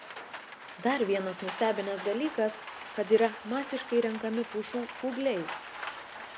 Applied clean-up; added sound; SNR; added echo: none; Rain; 11 dB; none.